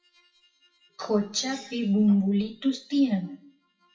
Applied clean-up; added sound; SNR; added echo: classical method WPE with log-MMSE.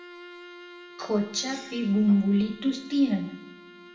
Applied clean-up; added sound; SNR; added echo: none; Bowed string instrument; 19 dB; reverberation time 0.9 s.